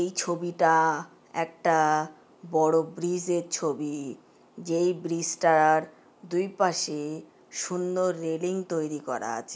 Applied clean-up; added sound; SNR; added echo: none; none; none; none.